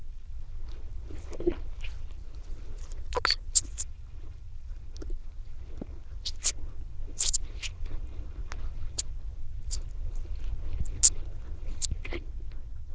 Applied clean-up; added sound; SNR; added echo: neural diffusion model UNIVERSE++.